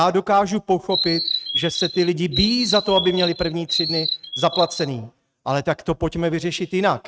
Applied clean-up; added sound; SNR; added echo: neural mask model RNNoise.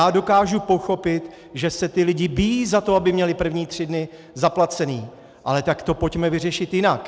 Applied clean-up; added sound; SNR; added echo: none; none; none; none.